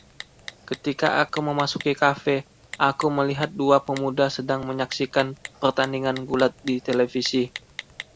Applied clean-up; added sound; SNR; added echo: none; Typing; 18 dB; none.